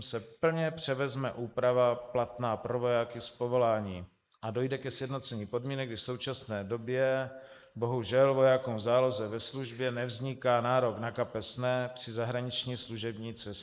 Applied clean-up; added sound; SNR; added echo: neural mask model Resemble Enhance denoiser.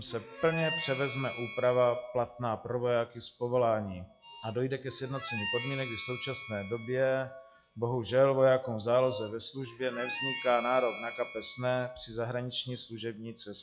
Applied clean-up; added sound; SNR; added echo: classical method log-MMSE.